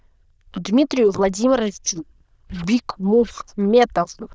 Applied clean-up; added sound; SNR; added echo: neural diffusion model UNIVERSE++.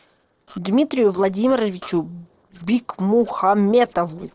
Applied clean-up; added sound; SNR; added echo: neural separator model SepFormer DNS4.